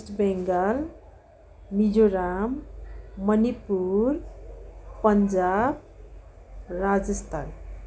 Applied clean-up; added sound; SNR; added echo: none; none; none; none.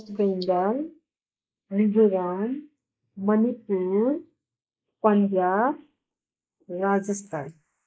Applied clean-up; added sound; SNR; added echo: neural mask model Resemble Enhance denoiser.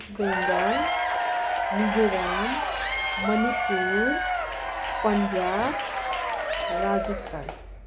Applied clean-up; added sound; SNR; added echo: none; Applause / Crowd / Cheering; -2 dB; none.